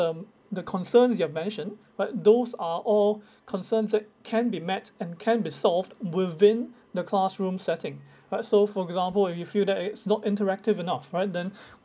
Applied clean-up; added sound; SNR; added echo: none; none; none; none.